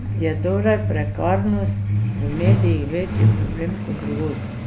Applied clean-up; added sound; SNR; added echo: none; Truck; -4 dB; none.